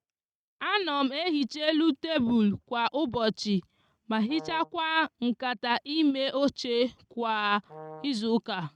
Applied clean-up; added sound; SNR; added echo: neural mask model RNNoise.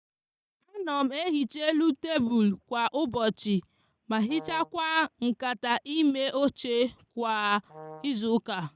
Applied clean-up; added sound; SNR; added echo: neural mask model DeepFilterNet 3.